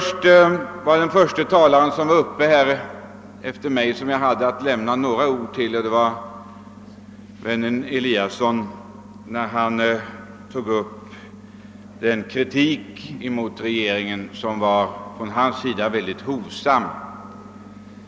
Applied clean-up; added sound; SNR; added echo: none; none; none; none.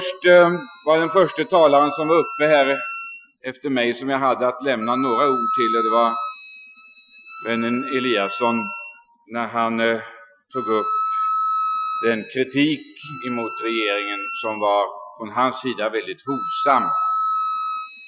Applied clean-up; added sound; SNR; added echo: classical method Wiener filter.